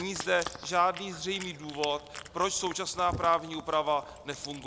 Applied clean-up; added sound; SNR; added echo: none; Cat; 13 dB; none.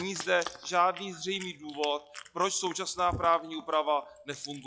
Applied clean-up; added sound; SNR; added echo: classical method log-MMSE.